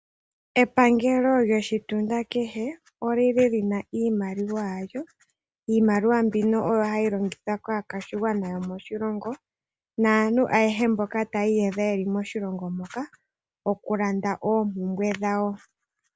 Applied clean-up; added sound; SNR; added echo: none; none; none; none.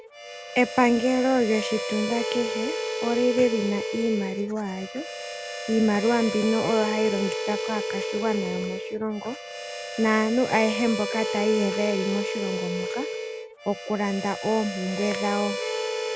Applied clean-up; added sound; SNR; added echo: none; Harmonica; 5 dB; none.